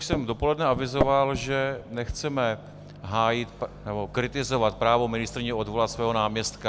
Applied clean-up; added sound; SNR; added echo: none; Microwave oven; 10 dB; none.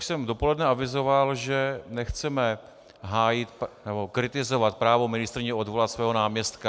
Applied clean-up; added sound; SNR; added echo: none; none; none; none.